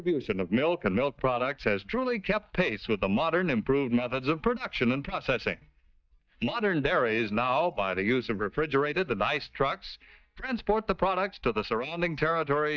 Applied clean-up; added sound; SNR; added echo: neural mask model DeepFilterNet 3.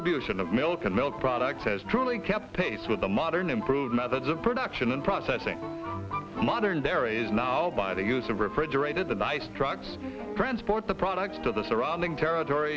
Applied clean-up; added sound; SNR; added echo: none; Organ; 15 dB; none.